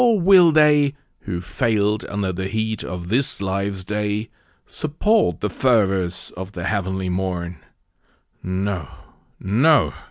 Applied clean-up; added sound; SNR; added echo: none; none; none; none.